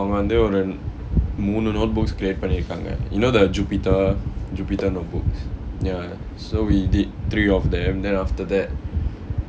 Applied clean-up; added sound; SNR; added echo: none; none; none; none.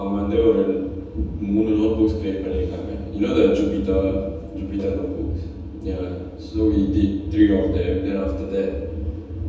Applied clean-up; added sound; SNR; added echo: none; none; none; reverberation time 1.1 s.